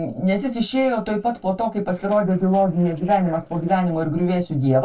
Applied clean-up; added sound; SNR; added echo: neural separator model SepFormer DNS4.